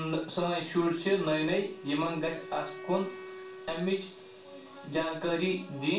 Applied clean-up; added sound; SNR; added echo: none; Wind instrument, woodwind instrument; 16 dB; reverberation time 0.4 s.